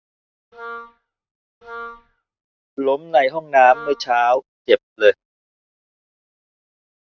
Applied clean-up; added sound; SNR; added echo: neural mask model RNNoise.